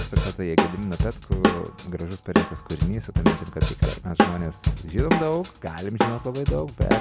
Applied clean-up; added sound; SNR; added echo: none; Drum kit; -5 dB; none.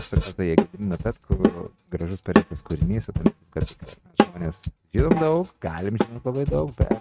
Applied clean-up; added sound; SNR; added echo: neural mask model RNNoise.